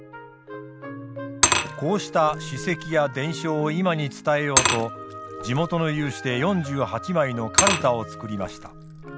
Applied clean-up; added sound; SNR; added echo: none; Glass / Liquid; 3 dB; none.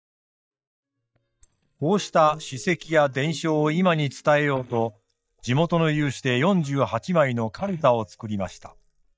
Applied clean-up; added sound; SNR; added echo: neural mask model DeepFilterNet 3.